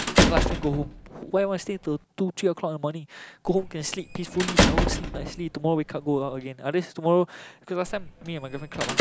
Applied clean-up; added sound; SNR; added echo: none; Squeak / Slam / Human group actions; 0 dB; none.